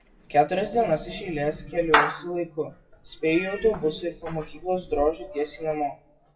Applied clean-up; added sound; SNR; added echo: classical method WPE with log-MMSE.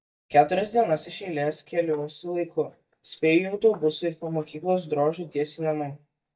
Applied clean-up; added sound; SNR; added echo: neural mask model DeepFilterNet 3.